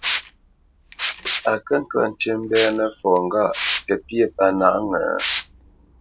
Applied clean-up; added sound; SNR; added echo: none; Liquid; 4 dB; none.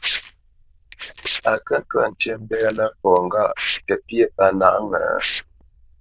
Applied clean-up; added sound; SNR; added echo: neural diffusion model UNIVERSE++.